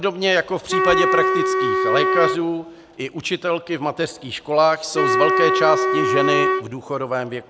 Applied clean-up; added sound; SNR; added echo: none; Wind instrument, woodwind instrument; -2 dB; none.